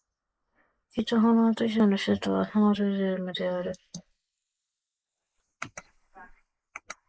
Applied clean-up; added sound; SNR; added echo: neural mask model Resemble Enhance denoiser.